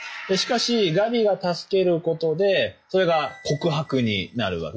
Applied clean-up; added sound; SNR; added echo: classical method log-MMSE.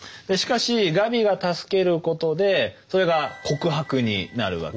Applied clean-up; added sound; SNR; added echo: none; none; none; none.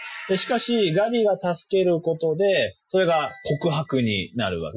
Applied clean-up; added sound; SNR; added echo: classical method Wiener filter.